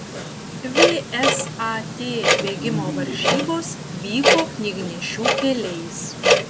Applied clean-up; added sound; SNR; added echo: none; Clock; -4 dB; none.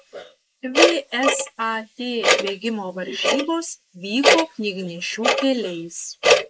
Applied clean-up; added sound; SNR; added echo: neural mask model Resemble Enhance denoiser.